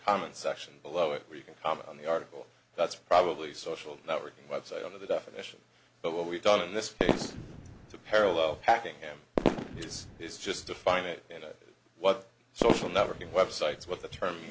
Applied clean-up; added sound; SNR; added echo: none; Fireworks; 2 dB; none.